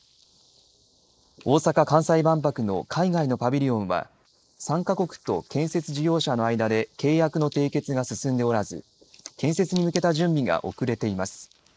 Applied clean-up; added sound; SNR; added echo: neural mask model Resemble Enhance denoiser.